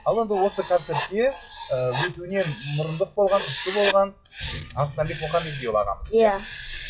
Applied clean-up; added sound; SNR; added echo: classical method WPE with log-MMSE.